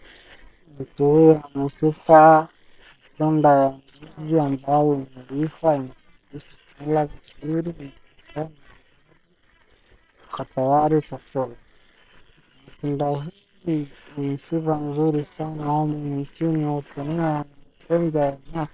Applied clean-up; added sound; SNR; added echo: neural separator model SepFormer WHAM!.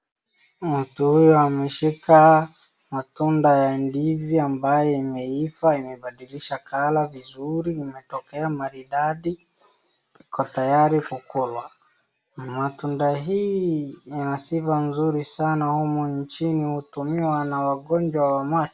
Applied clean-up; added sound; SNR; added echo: none; none; none; none.